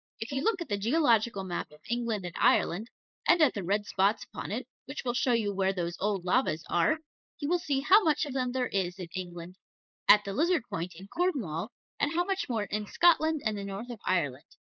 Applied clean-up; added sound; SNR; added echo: neural mask model Resemble Enhance denoiser.